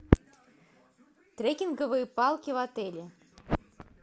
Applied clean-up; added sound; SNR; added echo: none; none; none; none.